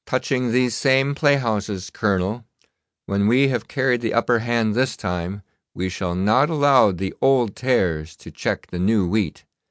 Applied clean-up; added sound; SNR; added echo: none; none; none; none.